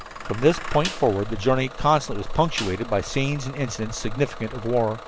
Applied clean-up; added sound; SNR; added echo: none; Snare drum + Engine starting / Bus; 13 dB; none.